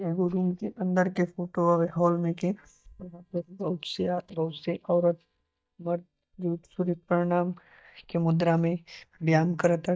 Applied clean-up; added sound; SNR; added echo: neural mask model DeepFilterNet 3.